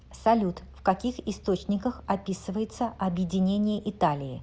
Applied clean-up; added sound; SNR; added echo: none; none; none; none.